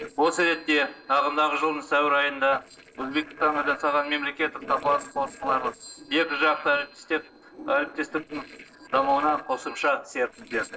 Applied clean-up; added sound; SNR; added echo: neural separator model SepFormer DNS4.